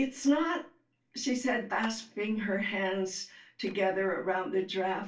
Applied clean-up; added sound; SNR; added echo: neural separator model SepFormer DNS4.